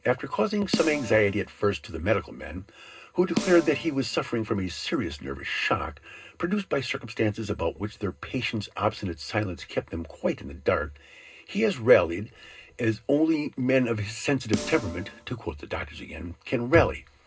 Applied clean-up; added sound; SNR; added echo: none; Snare drum; 10 dB; reverberation time 0.2 s.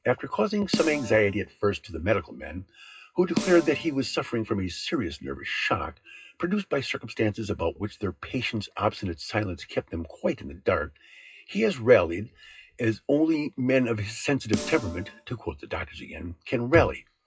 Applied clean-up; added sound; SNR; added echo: classical method WPE with log-MMSE.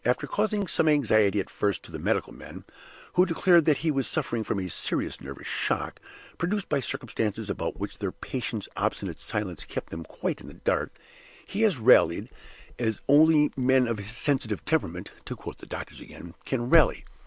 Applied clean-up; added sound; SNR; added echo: none; none; none; none.